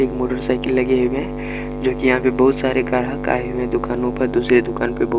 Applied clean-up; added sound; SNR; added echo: none; none; none; none.